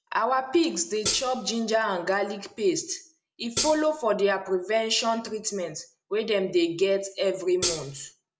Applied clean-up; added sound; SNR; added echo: none; Hi-hat; 4 dB; none.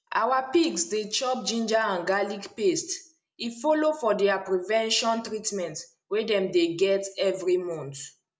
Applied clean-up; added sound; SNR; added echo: none; none; none; none.